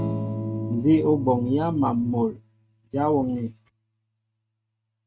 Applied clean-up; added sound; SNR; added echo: neural mask model RNNoise.